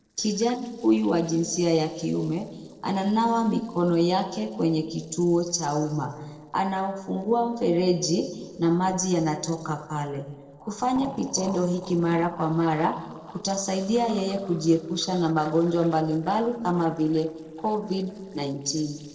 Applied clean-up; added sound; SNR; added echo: neural separator model SepFormer DNS4.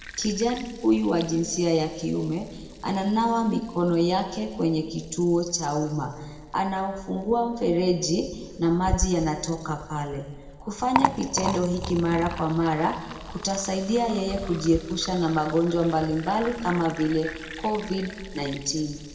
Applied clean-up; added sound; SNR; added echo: none; Liquid; 11 dB; reverberation time 1.4 s.